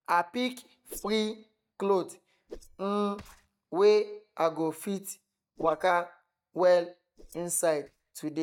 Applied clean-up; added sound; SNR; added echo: neural mask model DeepFilterNet 3.